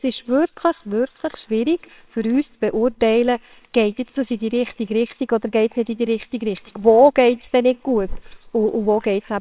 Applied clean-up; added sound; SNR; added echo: neural separator model SepFormer WHAMR!.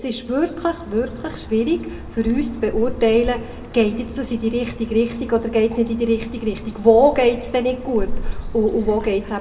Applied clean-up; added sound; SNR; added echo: none; Bird; 9 dB; reverberation time 0.9 s.